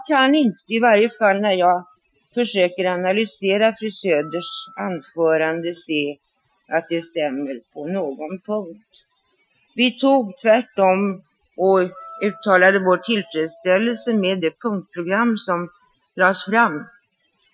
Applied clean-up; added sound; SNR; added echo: classical method Wiener filter.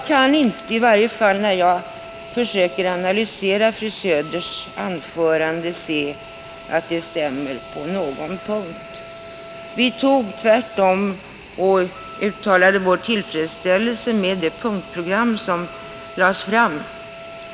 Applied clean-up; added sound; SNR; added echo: none; Wind instrument, woodwind instrument + Fixed-wing aircraft, airplane; 16 dB; none.